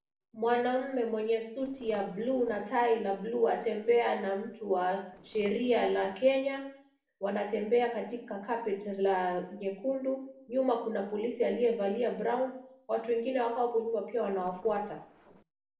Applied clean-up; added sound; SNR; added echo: neural separator model SepFormer DNS4.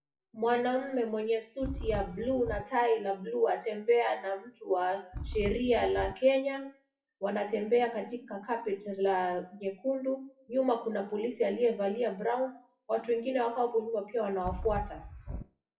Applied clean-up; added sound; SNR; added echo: classical method WPE with log-MMSE.